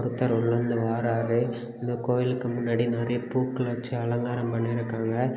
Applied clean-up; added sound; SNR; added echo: none; none; none; none.